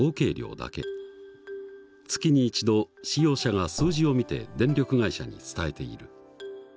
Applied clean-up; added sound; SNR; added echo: none; Thump, thud; 12 dB; none.